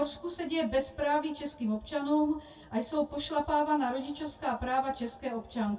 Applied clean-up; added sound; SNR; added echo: none; none; none; reverberation time 0.1 s.